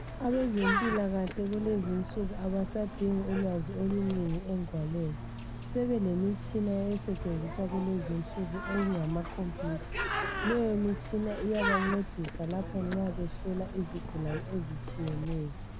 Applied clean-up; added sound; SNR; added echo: none; Bird; 5 dB; none.